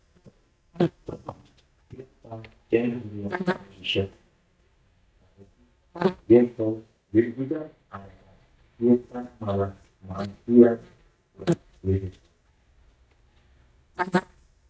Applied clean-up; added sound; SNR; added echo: neural mask model DeepFilterNet 3.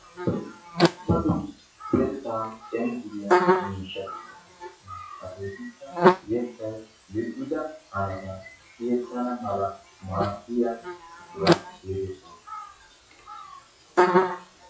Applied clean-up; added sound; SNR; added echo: classical method WPE with log-MMSE.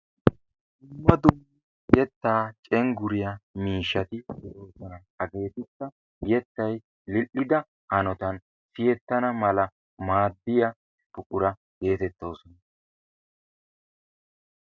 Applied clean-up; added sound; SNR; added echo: none; none; none; none.